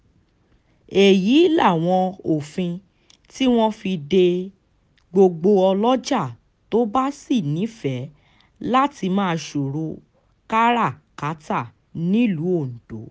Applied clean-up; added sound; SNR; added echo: none; none; none; none.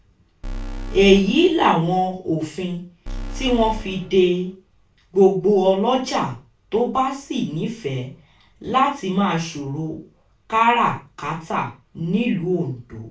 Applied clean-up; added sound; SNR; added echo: none; Alarm; 9 dB; reverberation time 0.3 s.